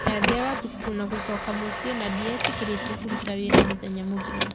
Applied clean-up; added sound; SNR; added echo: none; Printer; -3 dB; none.